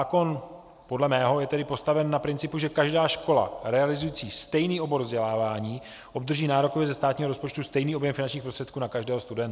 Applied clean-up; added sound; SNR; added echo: none; none; none; none.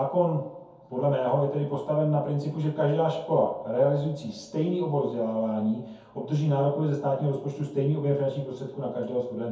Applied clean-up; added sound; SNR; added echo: none; none; none; reverberation time 0.6 s.